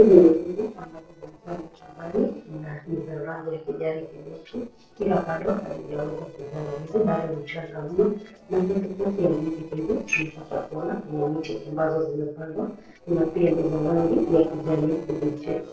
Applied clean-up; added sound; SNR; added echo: neural separator model SepFormer DNS4.